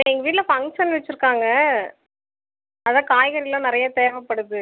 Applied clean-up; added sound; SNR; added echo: none; none; none; none.